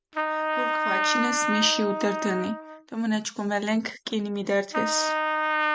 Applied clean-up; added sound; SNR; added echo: none; Trumpet; 0 dB; none.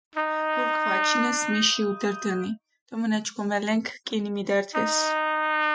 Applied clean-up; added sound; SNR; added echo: classical method Wiener filter.